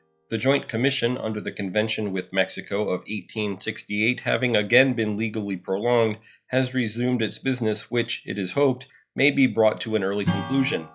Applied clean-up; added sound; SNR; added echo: classical method log-MMSE.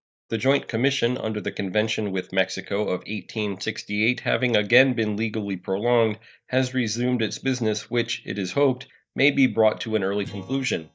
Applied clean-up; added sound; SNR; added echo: neural mask model DeepFilterNet 3.